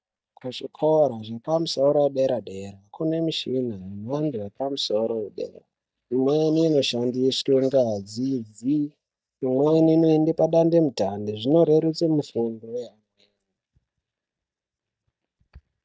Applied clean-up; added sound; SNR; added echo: neural mask model DeepFilterNet 3.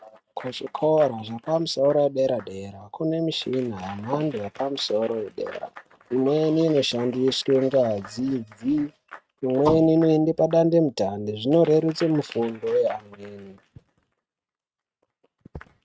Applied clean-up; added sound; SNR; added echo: neural mask model RNNoise.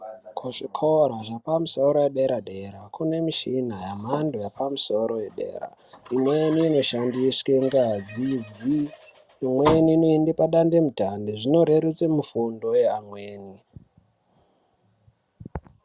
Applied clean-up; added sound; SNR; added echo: none; none; none; none.